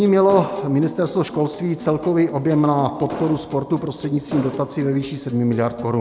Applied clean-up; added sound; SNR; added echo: none; Acoustic guitar + Explosion; 15 dB; none.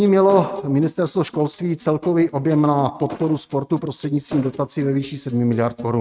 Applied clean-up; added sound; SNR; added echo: neural mask model RNNoise.